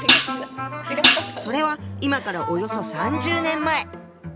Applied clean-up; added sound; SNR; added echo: none; Hi-hat; -4 dB; none.